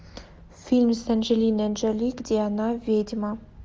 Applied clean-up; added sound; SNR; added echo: none; none; none; none.